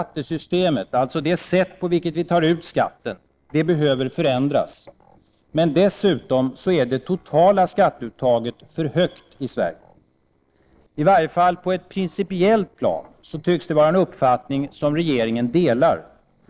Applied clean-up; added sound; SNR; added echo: neural separator model SepFormer DNS4.